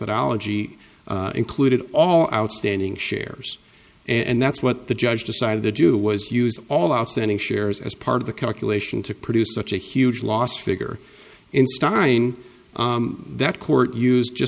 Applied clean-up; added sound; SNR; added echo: none; none; none; none.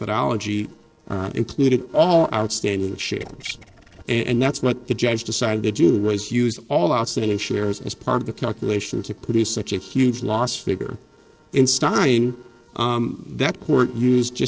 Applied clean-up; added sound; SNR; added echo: neural separator model SepFormer DNS4.